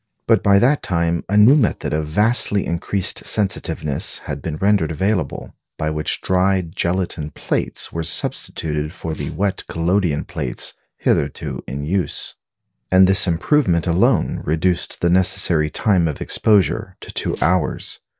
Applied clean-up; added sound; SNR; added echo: neural separator model SepFormer DNS4.